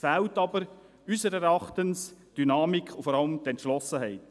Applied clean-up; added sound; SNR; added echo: none; none; none; none.